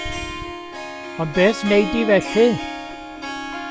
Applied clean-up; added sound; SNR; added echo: none; Harp; 8 dB; none.